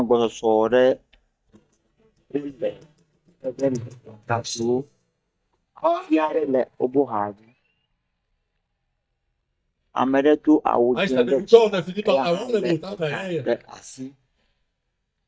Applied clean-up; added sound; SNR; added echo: neural mask model DeepFilterNet 3.